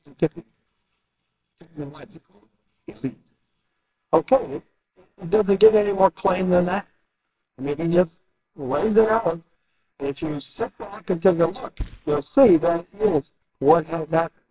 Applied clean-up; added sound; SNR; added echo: neural separator model SepFormer WHAMR!.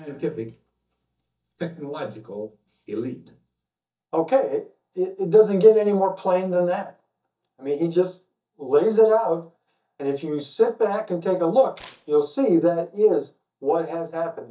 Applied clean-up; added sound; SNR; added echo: neural mask model DeepFilterNet 3.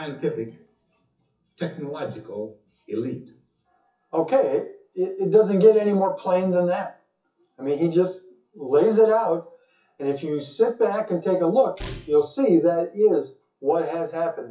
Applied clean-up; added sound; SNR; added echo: classical method WPE with log-MMSE.